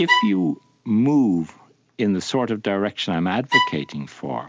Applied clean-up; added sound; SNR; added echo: none; Bowed string instrument; 2 dB; none.